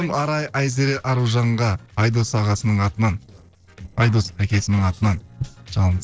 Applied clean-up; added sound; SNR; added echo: neural separator model SepFormer DNS4.